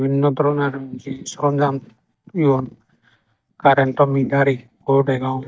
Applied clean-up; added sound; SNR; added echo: neural mask model DeepFilterNet 3.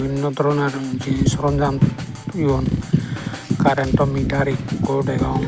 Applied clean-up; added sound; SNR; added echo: none; Drum kit; 13 dB; none.